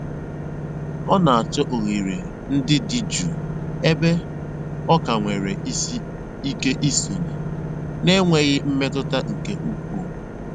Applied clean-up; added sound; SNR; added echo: none; Engine / Boat, Water vehicle; 6 dB; none.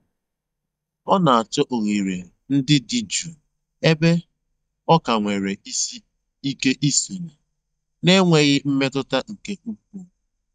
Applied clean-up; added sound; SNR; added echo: neural mask model DeepFilterNet 3.